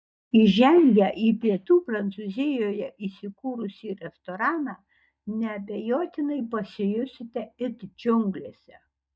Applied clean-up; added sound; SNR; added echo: neural mask model DeepFilterNet 3.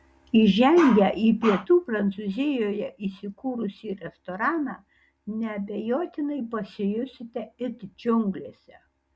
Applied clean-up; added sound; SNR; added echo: none; Bark; 7 dB; none.